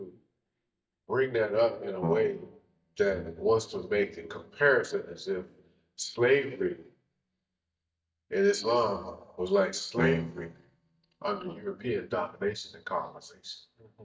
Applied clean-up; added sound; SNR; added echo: neural mask model DeepFilterNet 3.